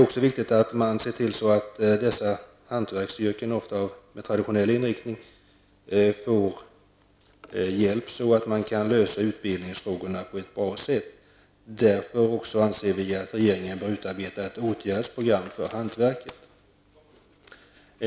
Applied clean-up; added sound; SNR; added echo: none; none; none; none.